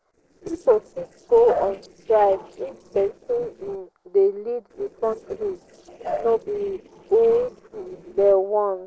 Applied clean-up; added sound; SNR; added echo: neural separator model SepFormer DNS4.